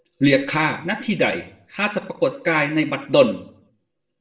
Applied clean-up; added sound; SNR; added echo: none; none; none; reverberation time 0.4 s.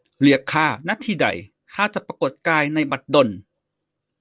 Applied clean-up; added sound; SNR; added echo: none; none; none; none.